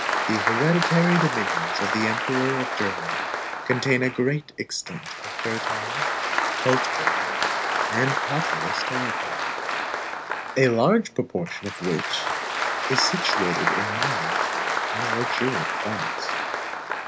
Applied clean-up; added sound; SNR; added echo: none; Applause; -1 dB; none.